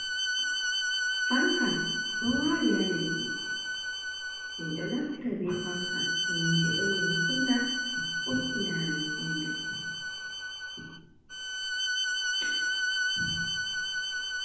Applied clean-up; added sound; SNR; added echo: none; Bowed string instrument; -2 dB; reverberation time 1.1 s.